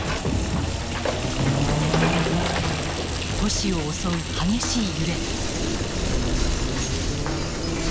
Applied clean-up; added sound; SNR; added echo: none; Chatter / Car passing by / Motorcycle / Traffic noise, roadway noise / Accelerating, revving, vroom + Sink (filling or washing) / Water tap, faucet; 6 dB; none.